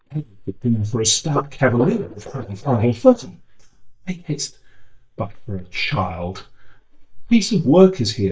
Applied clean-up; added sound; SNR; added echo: neural mask model DeepFilterNet 3.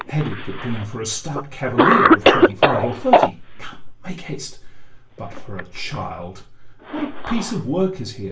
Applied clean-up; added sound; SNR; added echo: none; Cough; -4 dB; reverberation time 0.3 s.